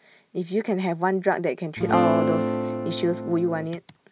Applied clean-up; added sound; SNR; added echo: none; Acoustic guitar / Strum; 0 dB; none.